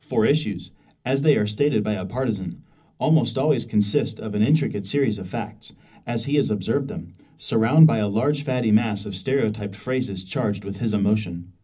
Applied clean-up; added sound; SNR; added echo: none; none; none; reverberation time 0.4 s.